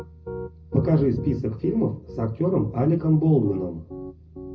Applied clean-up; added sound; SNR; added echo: none; Piano; 15 dB; reverberation time 0.4 s.